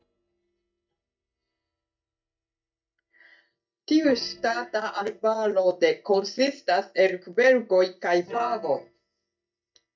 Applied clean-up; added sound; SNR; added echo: neural mask model DeepFilterNet 3.